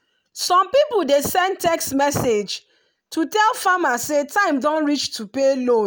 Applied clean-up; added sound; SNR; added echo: none; none; none; none.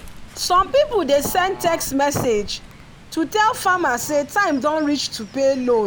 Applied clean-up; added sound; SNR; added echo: none; Bird / Fowl; 18 dB; none.